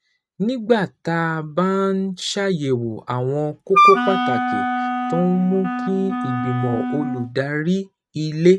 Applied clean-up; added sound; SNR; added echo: neural mask model RNNoise.